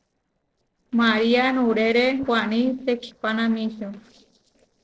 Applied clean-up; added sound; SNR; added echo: neural separator model SepFormer DNS4.